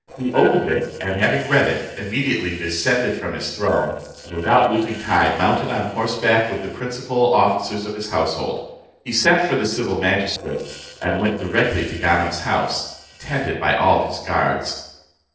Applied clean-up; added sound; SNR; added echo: neural separator model SepFormer DNS4.